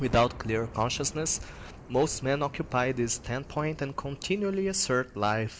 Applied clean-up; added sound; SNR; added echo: none; Thunder / Rain; 16 dB; none.